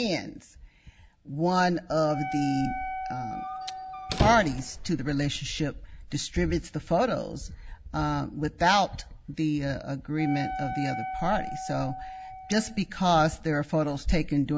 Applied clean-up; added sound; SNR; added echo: none; Wind instrument, woodwind instrument + Squeak; 7 dB; none.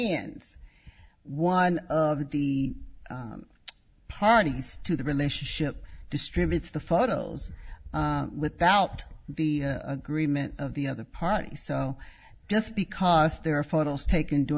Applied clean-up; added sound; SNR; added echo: none; none; none; none.